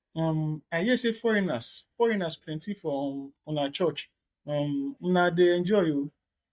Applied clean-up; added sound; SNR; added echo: neural mask model DeepFilterNet 3.